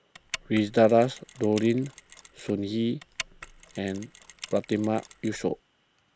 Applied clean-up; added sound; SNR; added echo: none; Mechanisms; 17 dB; none.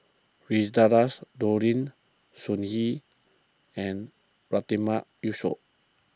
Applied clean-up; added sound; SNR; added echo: none; none; none; none.